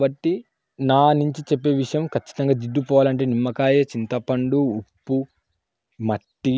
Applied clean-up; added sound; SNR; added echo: none; none; none; none.